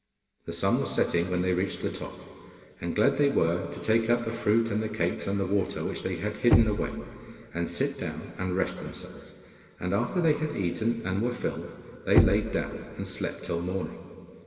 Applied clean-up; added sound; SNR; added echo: none; Knock; 3 dB; reverberation time 2.4 s.